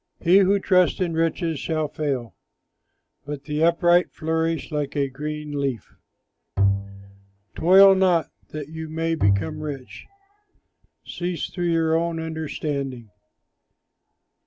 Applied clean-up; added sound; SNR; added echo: none; Bowed string instrument; 2 dB; none.